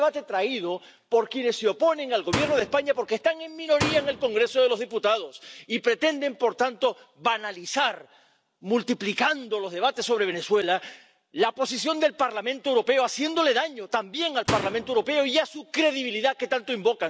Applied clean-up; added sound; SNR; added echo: none; Slam; 7 dB; none.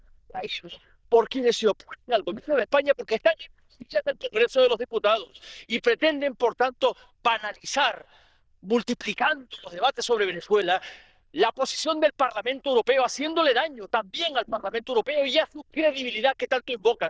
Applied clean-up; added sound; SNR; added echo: neural diffusion model UNIVERSE++.